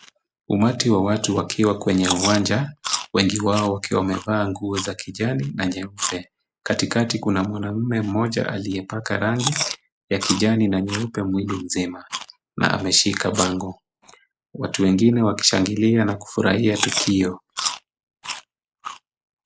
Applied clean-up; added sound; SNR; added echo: neural mask model Resemble Enhance denoiser.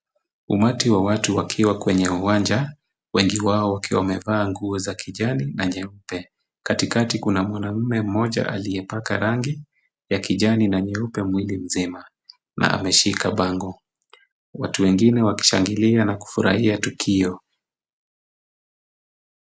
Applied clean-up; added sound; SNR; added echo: none; none; none; none.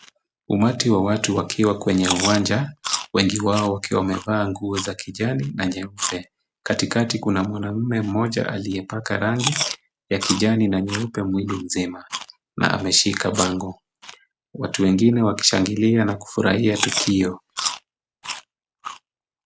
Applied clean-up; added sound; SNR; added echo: none; Chewing, mastication; 11 dB; none.